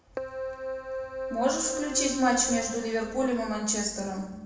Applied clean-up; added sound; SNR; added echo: none; Keyboard (musical); 7 dB; reverberation time 0.8 s.